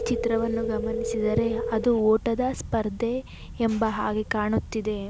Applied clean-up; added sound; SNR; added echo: none; Telephone; 7 dB; none.